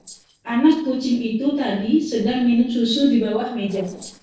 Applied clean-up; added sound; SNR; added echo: neural separator model SepFormer DNS4.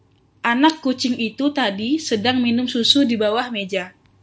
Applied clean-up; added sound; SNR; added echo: none; none; none; none.